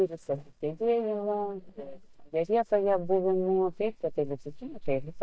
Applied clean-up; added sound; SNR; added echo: neural mask model DeepFilterNet 3.